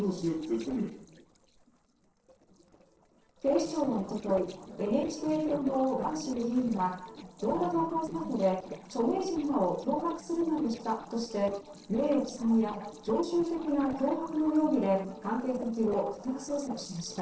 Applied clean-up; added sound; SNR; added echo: neural separator model SepFormer DNS4.